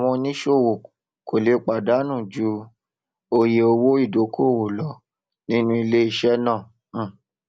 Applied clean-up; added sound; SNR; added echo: none; none; none; none.